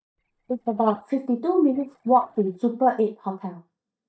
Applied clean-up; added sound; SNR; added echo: neural mask model DeepFilterNet 3.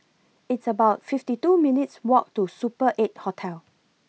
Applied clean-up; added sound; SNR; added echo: none; none; none; none.